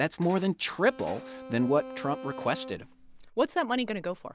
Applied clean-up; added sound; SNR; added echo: none; Bowed string instrument + Cutlery, silverware; 14 dB; none.